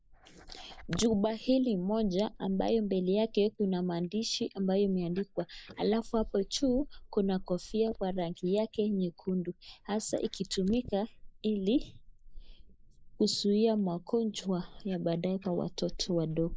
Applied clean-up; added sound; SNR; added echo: neural mask model Resemble Enhance denoiser.